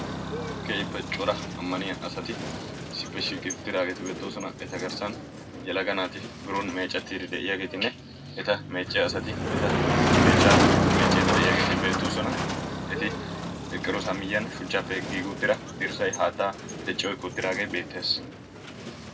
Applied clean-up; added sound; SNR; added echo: none; Motor vehicle (road); -2 dB; reverberation time 0.3 s.